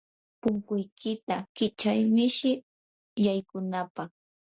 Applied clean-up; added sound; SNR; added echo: none; none; none; none.